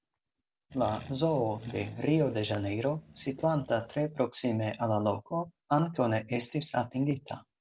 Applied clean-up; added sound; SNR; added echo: none; Accelerating, revving, vroom; 19 dB; none.